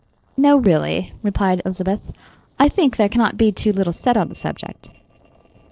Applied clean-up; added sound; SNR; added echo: neural separator model SepFormer DNS4.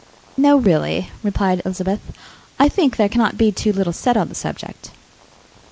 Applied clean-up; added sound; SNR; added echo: none; none; none; none.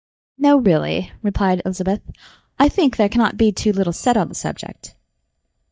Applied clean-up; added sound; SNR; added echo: neural mask model DeepFilterNet 3.